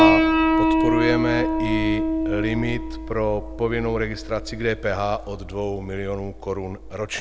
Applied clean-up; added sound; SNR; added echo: none; Piano; -3 dB; none.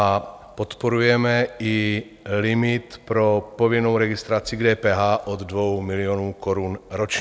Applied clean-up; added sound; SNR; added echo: none; none; none; none.